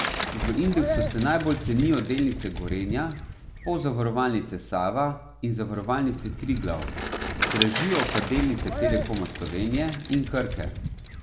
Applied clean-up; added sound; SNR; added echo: none; Bicycle; 4 dB; none.